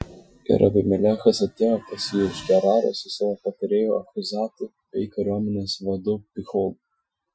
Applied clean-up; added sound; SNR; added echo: classical method Wiener filter.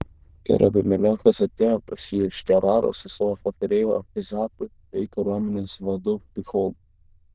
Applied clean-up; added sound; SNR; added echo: neural diffusion model UNIVERSE++.